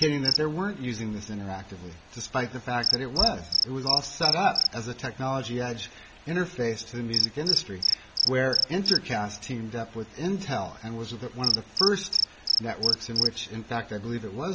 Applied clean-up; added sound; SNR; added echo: none; Cricket; 0 dB; none.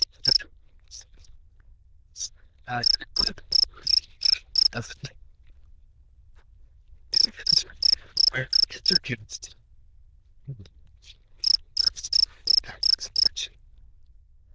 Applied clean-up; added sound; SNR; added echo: neural diffusion model UNIVERSE++.